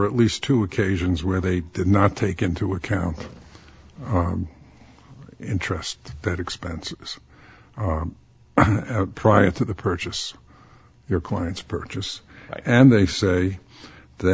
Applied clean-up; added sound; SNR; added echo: none; none; none; none.